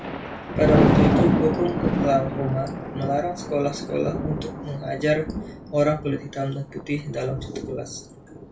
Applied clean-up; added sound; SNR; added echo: none; Thunder; -1 dB; reverberation time 0.2 s.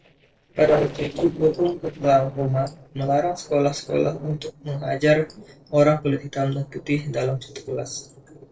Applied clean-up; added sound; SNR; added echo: neural separator model SepFormer DNS4.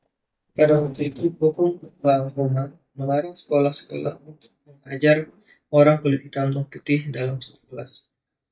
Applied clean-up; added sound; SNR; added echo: neural mask model DeepFilterNet 3.